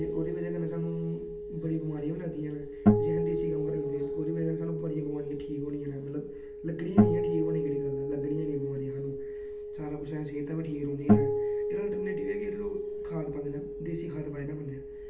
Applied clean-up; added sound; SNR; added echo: none; Acoustic guitar; -3 dB; reverberation time 0.3 s.